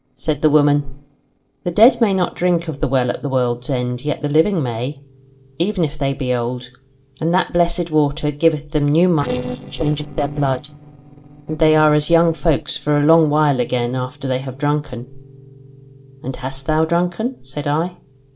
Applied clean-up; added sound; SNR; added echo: neural separator model SepFormer DNS4.